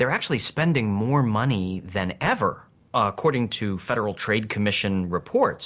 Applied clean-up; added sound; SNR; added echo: none; none; none; none.